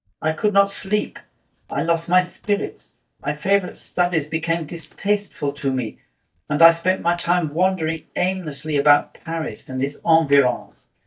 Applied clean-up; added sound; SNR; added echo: neural mask model DeepFilterNet 3.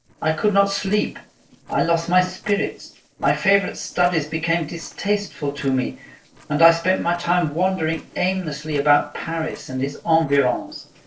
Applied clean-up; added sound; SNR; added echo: neural separator model SepFormer DNS4.